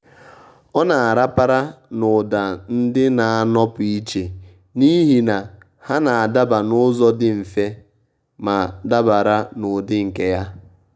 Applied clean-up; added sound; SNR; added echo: none; none; none; none.